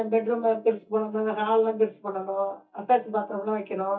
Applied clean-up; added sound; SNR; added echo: neural mask model DeepFilterNet 3.